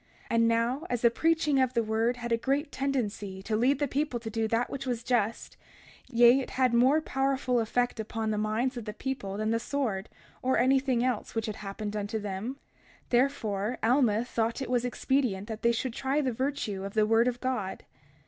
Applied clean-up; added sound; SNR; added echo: none; none; none; none.